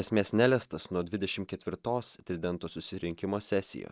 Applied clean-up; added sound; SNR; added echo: none; none; none; none.